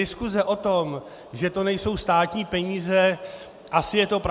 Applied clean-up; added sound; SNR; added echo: none; none; none; none.